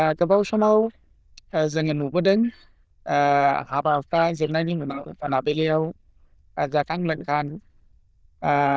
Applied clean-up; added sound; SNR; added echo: neural diffusion model UNIVERSE++.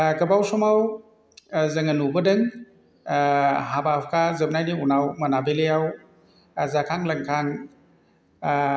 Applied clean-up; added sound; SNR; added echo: none; none; none; none.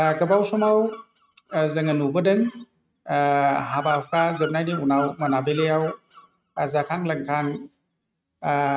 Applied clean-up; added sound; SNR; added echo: neural mask model RNNoise.